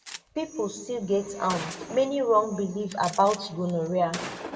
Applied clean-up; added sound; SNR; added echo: none; Gunshot, gunfire; 14 dB; reverberation time 1.1 s.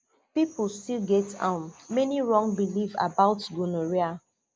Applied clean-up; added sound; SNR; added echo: none; none; none; none.